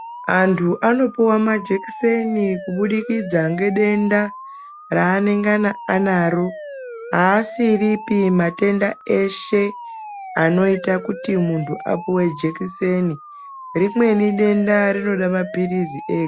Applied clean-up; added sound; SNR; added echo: none; Siren; 15 dB; none.